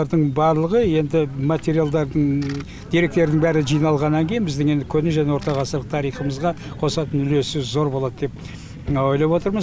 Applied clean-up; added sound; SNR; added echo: none; none; none; none.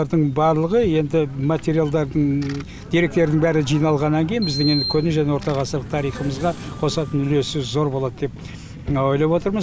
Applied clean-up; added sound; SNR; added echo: none; Sliding door; 13 dB; none.